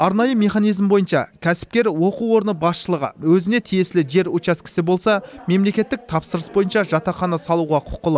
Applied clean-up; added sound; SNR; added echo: none; none; none; none.